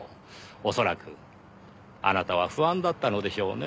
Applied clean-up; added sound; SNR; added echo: none; none; none; none.